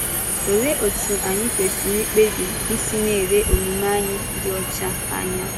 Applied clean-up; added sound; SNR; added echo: none; Subway, metro, underground; 1 dB; none.